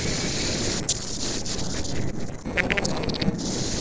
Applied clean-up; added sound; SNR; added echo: neural separator model SepFormer DNS4.